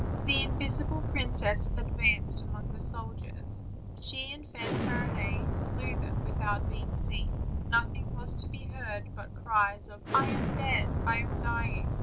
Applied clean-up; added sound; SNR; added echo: none; Explosion; -3 dB; none.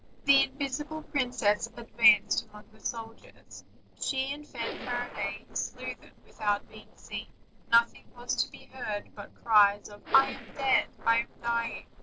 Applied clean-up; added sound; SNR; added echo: neural separator model SepFormer DNS4.